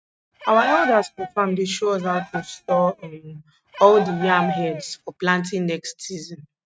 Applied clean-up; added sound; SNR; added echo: neural mask model RNNoise.